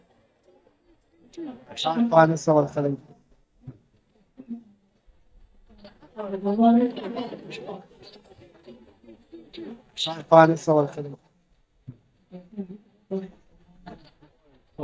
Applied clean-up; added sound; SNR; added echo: neural mask model DeepFilterNet 3.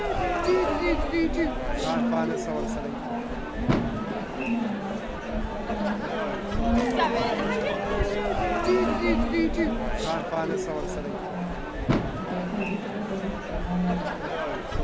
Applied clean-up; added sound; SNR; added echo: none; Crowd / Fireworks; -4 dB; reverberation time 0.9 s.